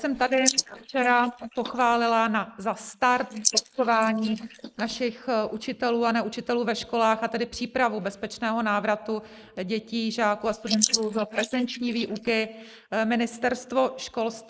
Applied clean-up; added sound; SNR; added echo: neural mask model Resemble Enhance denoiser.